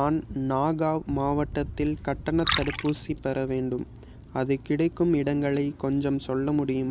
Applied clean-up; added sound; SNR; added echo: none; Liquid; 13 dB; none.